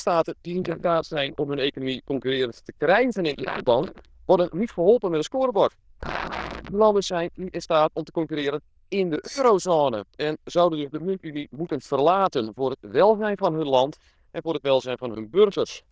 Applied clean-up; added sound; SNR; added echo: neural diffusion model UNIVERSE++.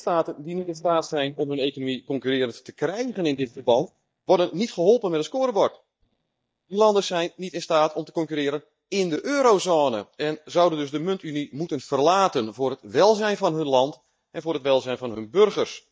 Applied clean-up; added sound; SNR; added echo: neural mask model DeepFilterNet 3.